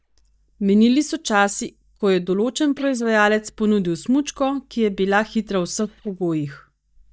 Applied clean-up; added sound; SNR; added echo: neural mask model DeepFilterNet 3.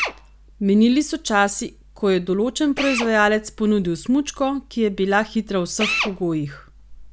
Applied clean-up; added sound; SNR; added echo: none; Drill; 12 dB; none.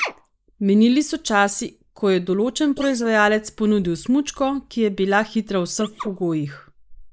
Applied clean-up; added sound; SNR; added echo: neural mask model Resemble Enhance denoiser.